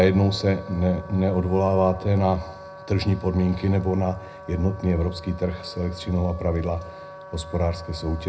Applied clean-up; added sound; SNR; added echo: none; Wind instrument, woodwind instrument; 18 dB; reverberation time 0.3 s.